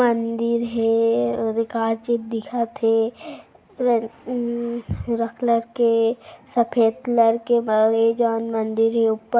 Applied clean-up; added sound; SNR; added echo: none; none; none; none.